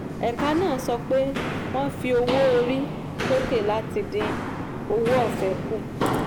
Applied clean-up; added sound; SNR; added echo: none; Walk, footsteps; 3 dB; none.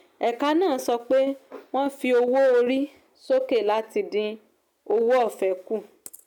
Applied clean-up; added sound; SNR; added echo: none; none; none; none.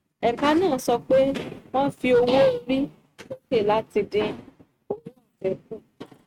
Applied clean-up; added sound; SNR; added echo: neural mask model RNNoise.